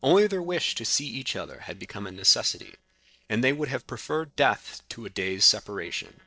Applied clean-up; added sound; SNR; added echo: neural separator model SepFormer DNS4.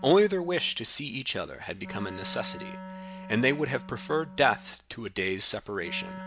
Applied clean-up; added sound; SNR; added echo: none; Wind instrument, woodwind instrument; 16 dB; none.